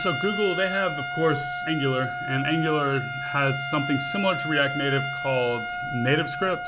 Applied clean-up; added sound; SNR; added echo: none; Trumpet; 5 dB; none.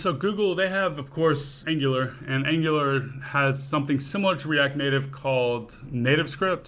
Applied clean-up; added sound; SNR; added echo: none; none; none; none.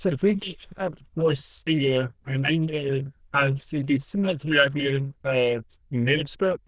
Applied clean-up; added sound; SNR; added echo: neural diffusion model UNIVERSE++.